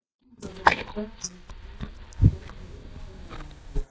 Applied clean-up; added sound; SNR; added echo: neural mask model DeepFilterNet 3.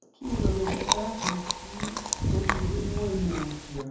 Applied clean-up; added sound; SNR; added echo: none; Chewing, mastication; -4 dB; reverberation time 0.7 s.